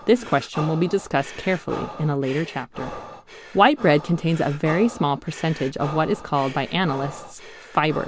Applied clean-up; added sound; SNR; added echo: none; Breathing; 14 dB; none.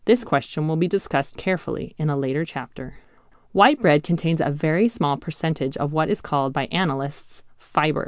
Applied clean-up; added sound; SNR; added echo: none; none; none; none.